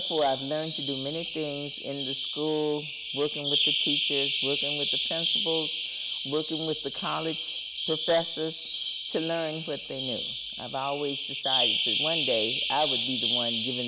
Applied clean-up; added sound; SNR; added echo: none; Bird vocalization, bird call, bird song; -2 dB; none.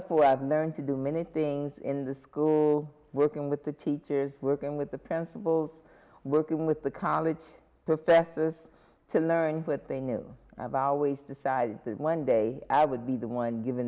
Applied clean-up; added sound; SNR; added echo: none; none; none; none.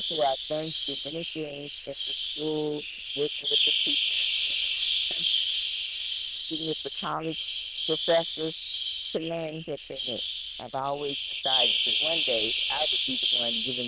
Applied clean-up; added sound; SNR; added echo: neural diffusion model UNIVERSE++.